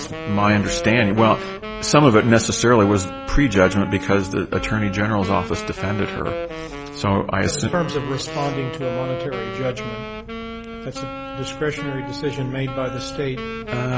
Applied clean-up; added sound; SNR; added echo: none; Wind instrument, woodwind instrument; 10 dB; none.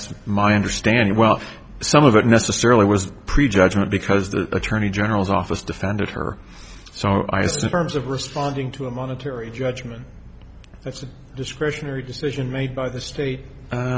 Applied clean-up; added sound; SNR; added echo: none; none; none; none.